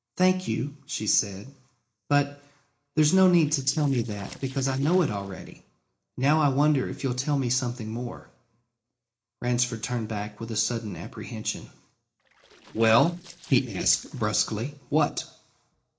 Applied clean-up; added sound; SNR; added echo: neural separator model SepFormer DNS4.